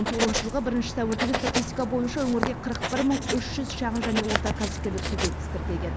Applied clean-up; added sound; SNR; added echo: none; Writing; 2 dB; none.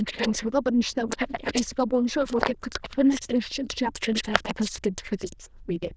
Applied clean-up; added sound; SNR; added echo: neural diffusion model UNIVERSE++.